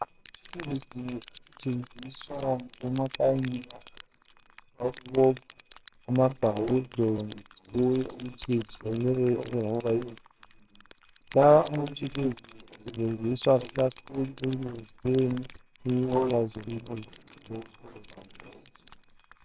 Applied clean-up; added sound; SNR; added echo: neural separator model SepFormer WHAMR!.